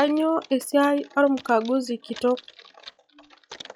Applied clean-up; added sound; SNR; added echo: classical method log-MMSE.